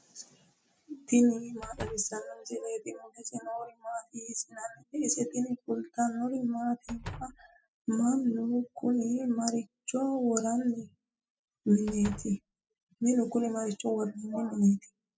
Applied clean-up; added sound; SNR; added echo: classical method spectral subtraction.